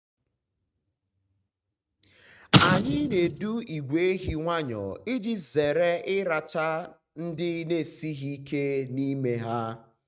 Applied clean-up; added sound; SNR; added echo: neural mask model RNNoise.